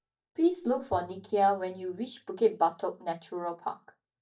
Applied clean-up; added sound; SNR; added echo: neural mask model DeepFilterNet 3.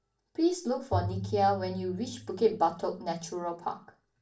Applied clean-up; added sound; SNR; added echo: none; Bowed string instrument; 8 dB; reverberation time 0.3 s.